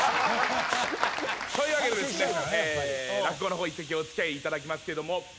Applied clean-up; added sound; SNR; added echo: none; Hiss; 14 dB; none.